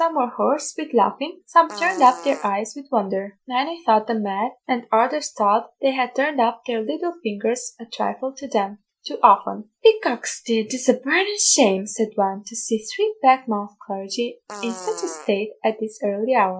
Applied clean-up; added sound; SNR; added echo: classical method Wiener filter.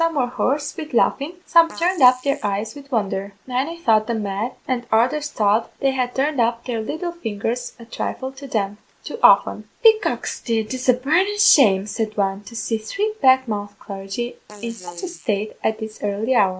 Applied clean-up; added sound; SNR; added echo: neural mask model Resemble Enhance denoiser.